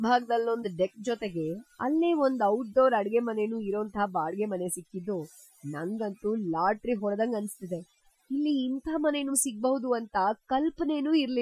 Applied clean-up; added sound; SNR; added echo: classical method Wiener filter.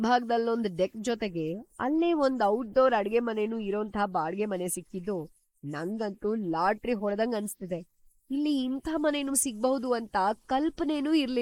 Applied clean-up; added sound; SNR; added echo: neural mask model Resemble Enhance denoiser.